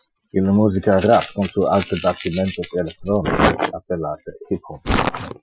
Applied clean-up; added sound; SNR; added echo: classical method Wiener filter.